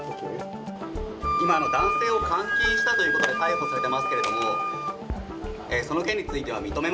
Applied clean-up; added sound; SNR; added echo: none; Wind instrument, woodwind instrument; 0 dB; none.